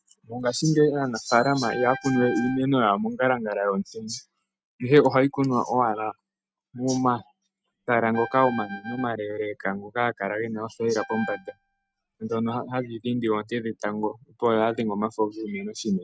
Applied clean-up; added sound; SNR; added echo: neural mask model RNNoise.